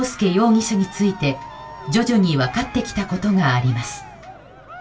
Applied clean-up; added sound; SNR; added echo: none; Cheering; 18 dB; reverberation time 0.2 s.